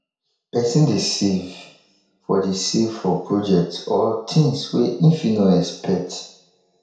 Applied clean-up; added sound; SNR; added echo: none; none; none; reverberation time 0.6 s.